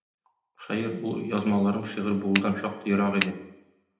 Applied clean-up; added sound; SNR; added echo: none; Finger snapping; 2 dB; reverberation time 0.8 s.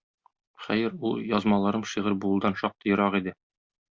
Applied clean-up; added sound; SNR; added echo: none; none; none; none.